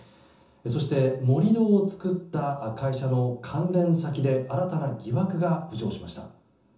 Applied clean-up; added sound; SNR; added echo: none; none; none; reverberation time 0.6 s.